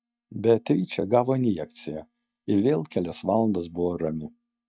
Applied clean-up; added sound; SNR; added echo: neural mask model DeepFilterNet 3.